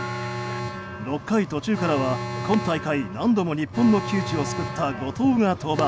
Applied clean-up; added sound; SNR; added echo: none; Alarm; 8 dB; none.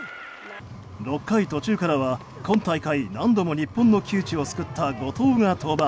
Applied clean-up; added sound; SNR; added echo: none; none; none; none.